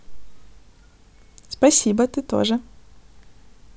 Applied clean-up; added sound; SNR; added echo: none; none; none; none.